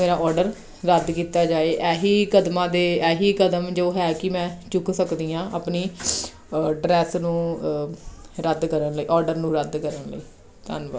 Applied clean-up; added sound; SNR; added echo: none; none; none; none.